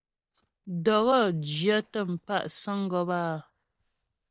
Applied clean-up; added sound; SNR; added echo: neural mask model DeepFilterNet 3.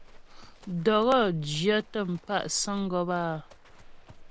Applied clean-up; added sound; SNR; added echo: none; Livestock, farm animals, working animals; 18 dB; none.